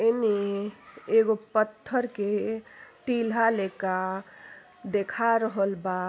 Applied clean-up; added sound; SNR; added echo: none; none; none; none.